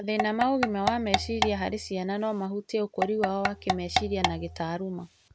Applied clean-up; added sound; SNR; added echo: none; Tap / Percussion; 2 dB; none.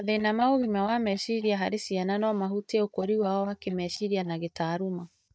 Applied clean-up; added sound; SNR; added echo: neural mask model DeepFilterNet 3.